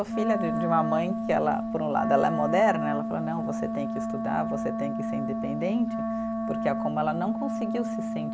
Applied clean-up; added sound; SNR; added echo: none; Wind instrument, woodwind instrument; 1 dB; none.